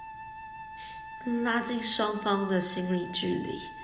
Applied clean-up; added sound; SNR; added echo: none; Wind instrument, woodwind instrument; 12 dB; reverberation time 0.7 s.